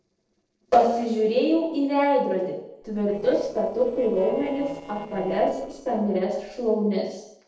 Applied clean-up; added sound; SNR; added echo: neural separator model SepFormer DNS4.